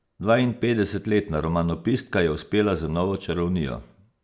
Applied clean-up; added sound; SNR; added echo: none; none; none; none.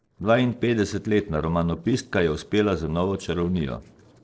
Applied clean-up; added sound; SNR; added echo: neural separator model SepFormer DNS4.